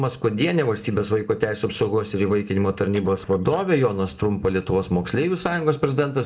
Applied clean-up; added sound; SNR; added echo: neural separator model SepFormer DNS4.